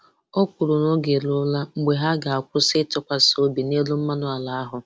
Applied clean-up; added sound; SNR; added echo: none; none; none; none.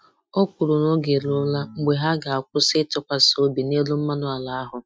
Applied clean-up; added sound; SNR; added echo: classical method Wiener filter.